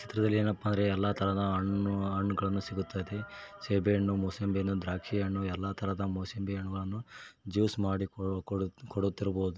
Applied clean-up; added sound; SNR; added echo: none; none; none; none.